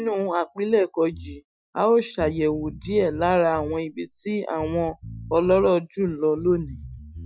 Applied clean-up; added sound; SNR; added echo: classical method Wiener filter.